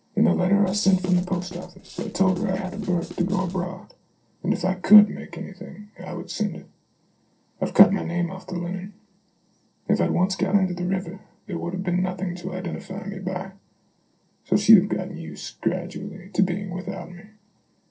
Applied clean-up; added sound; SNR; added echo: neural separator model SepFormer DNS4.